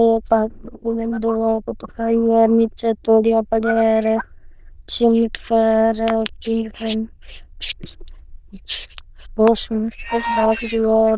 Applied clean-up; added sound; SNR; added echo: neural diffusion model UNIVERSE++.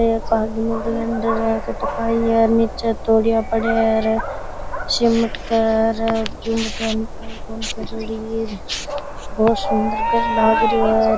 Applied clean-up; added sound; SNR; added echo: none; Dog; 7 dB; none.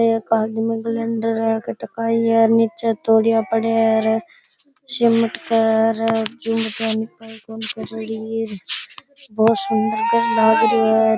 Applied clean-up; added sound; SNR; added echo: none; none; none; none.